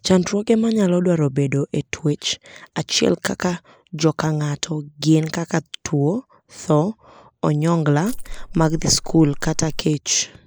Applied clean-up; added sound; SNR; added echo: neural mask model Resemble Enhance denoiser.